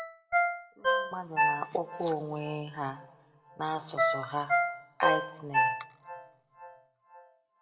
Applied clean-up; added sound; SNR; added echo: none; Ringtone; -5 dB; reverberation time 1.0 s.